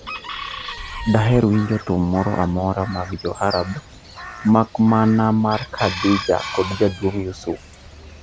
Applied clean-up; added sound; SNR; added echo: none; Chicken, rooster + Crow; 13 dB; none.